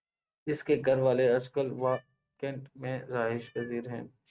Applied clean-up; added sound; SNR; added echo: neural mask model RNNoise.